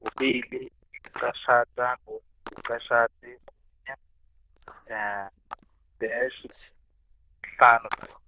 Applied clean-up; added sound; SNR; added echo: neural diffusion model UNIVERSE++.